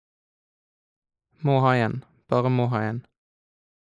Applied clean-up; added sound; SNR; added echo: neural mask model Resemble Enhance denoiser.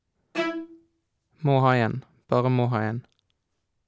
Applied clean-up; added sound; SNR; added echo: none; Bowed string instrument; 8 dB; none.